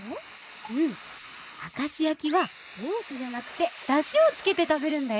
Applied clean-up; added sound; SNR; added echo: neural mask model Resemble Enhance denoiser.